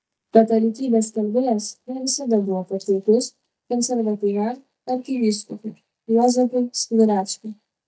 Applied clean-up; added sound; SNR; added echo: neural mask model DeepFilterNet 3.